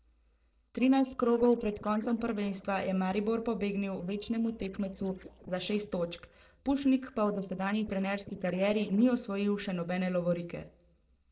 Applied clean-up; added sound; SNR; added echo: neural separator model SepFormer DNS4.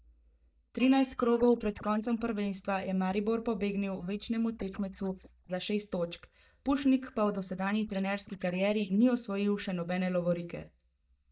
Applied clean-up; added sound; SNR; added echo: neural mask model DeepFilterNet 3.